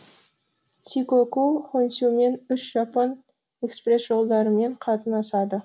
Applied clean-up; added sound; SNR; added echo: none; none; none; none.